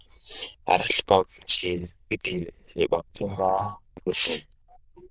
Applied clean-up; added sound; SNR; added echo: neural diffusion model UNIVERSE++.